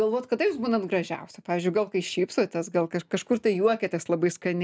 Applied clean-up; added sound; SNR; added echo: none; none; none; none.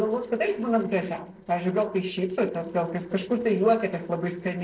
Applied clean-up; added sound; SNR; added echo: neural separator model SepFormer DNS4.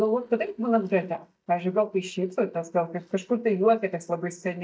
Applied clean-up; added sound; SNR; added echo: neural mask model DeepFilterNet 3.